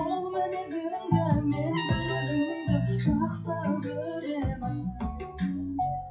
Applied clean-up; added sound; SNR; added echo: classical method WPE with log-MMSE.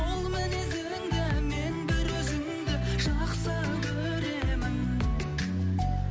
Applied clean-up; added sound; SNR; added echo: none; none; none; none.